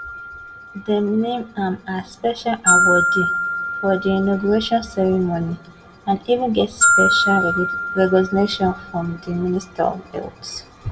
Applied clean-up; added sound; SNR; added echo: none; Glockenspiel; 2 dB; reverberation time 1.0 s.